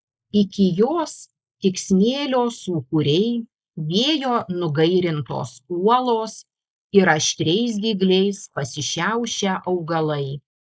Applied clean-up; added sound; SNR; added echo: neural mask model Resemble Enhance denoiser.